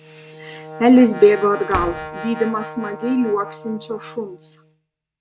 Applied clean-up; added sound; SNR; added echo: none; Brass instrument + Slam; 14 dB; none.